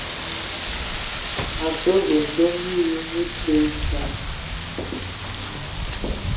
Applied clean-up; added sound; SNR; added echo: none; Rain; 2 dB; reverberation time 0.6 s.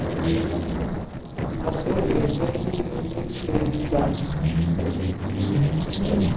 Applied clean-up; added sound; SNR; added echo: neural separator model SepFormer DNS4.